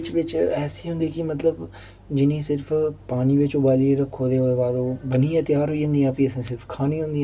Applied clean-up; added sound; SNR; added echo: none; none; none; none.